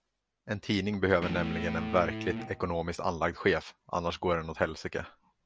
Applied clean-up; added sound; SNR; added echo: none; Guitar; 6 dB; none.